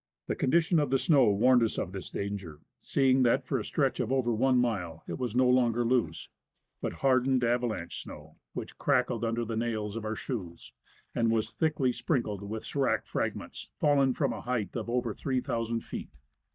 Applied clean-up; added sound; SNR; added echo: neural mask model DeepFilterNet 3.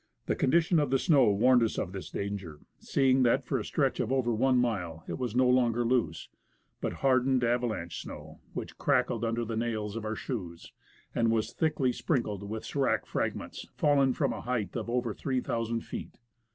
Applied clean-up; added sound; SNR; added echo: none; none; none; none.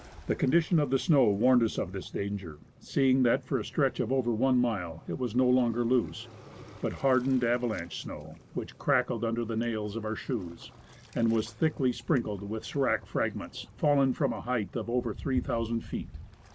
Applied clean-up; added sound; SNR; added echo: none; Waves, surf; 20 dB; none.